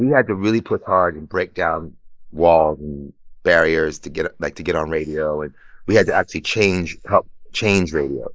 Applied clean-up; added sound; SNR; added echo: neural mask model Resemble Enhance denoiser.